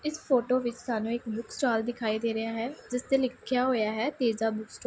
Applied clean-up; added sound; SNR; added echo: none; none; none; none.